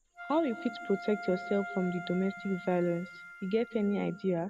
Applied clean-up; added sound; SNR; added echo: none; Wind instrument, woodwind instrument; 13 dB; none.